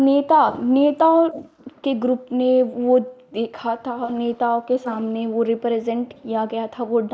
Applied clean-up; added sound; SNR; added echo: neural mask model Resemble Enhance denoiser.